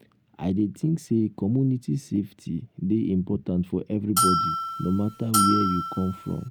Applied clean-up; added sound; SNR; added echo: none; Bell; 0 dB; none.